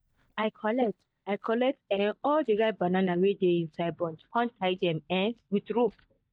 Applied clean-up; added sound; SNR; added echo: neural mask model DeepFilterNet 3.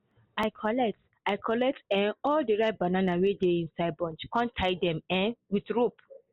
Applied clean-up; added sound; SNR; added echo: none; none; none; none.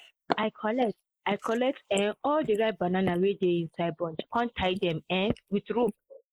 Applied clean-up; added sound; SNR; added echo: neural mask model Resemble Enhance denoiser.